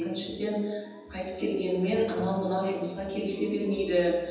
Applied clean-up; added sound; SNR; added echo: none; none; none; reverberation time 1.1 s.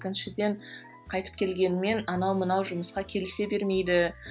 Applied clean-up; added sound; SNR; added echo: none; none; none; none.